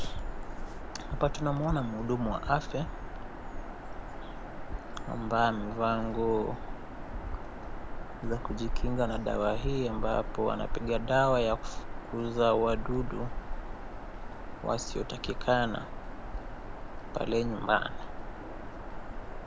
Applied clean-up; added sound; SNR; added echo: none; Bird vocalization, bird call, bird song; 3 dB; none.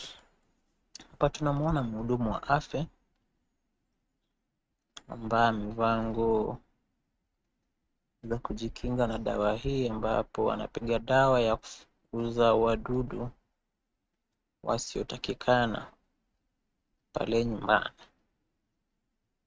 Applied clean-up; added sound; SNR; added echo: neural mask model RNNoise.